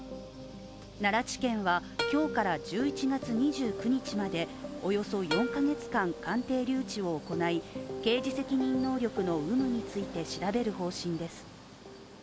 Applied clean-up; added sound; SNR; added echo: none; Plucked string instrument; 10 dB; none.